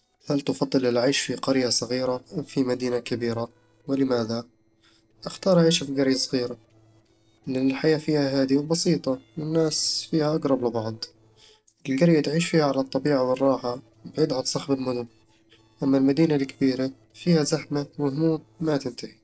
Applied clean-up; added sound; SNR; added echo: neural separator model SepFormer DNS4.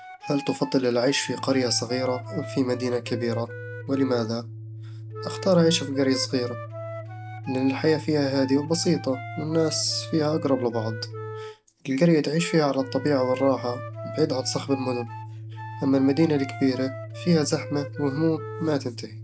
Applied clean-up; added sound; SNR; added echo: none; Organ + Wind instrument, woodwind instrument; 11 dB; none.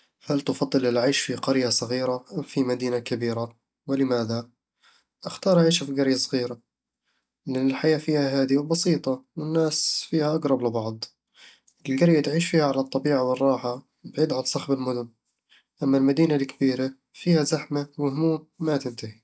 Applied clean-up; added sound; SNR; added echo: none; none; none; none.